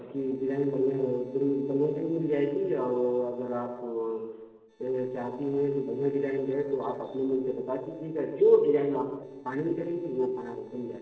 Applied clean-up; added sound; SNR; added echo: neural separator model SepFormer DNS4.